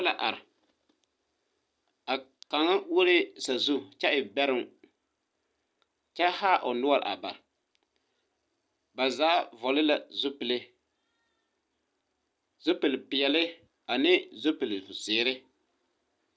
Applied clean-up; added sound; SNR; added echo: none; none; none; none.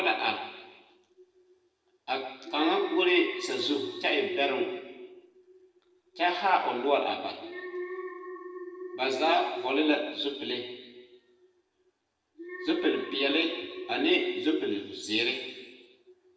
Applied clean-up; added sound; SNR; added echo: none; Alarm; 11 dB; reverberation time 1.3 s.